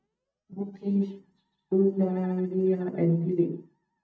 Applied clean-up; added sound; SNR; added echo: neural mask model DeepFilterNet 3.